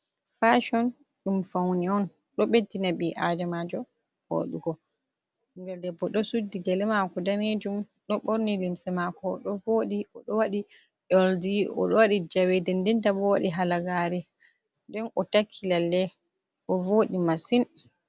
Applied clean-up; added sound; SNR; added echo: none; none; none; none.